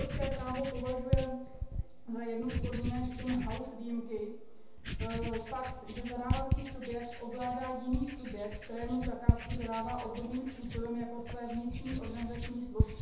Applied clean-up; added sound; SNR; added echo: none; Writing; -1 dB; reverberation time 0.8 s.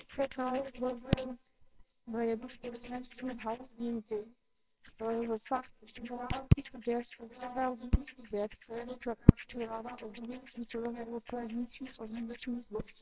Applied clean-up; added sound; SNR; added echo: neural separator model SepFormer WHAMR!.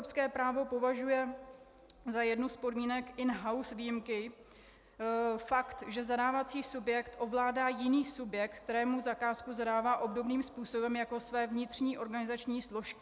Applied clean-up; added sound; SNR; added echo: none; none; none; none.